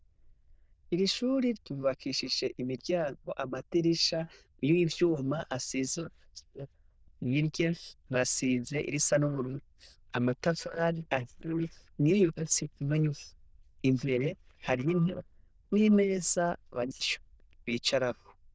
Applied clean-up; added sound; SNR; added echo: neural diffusion model UNIVERSE++.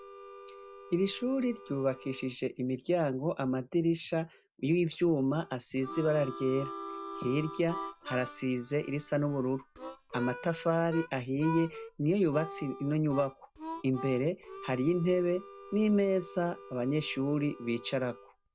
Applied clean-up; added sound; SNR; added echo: none; Harmonica; 14 dB; none.